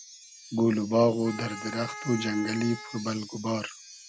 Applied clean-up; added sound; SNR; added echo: none; Wind chime + Wind instrument, woodwind instrument; 14 dB; none.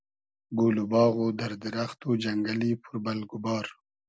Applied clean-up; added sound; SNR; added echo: none; none; none; none.